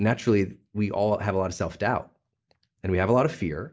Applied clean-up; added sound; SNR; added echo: none; none; none; none.